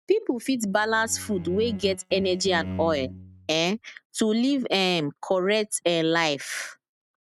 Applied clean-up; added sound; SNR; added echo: neural mask model RNNoise.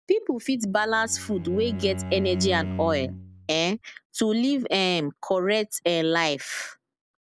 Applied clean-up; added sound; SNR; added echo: none; Bowed string instrument; 9 dB; none.